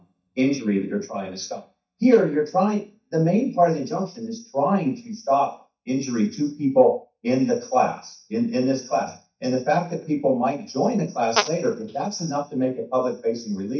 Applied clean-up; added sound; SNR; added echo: neural mask model DeepFilterNet 3.